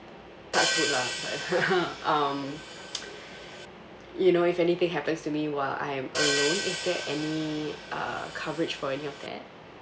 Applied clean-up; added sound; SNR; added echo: none; Hi-hat; 4 dB; none.